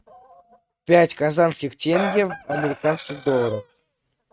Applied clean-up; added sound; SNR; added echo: neural mask model RNNoise.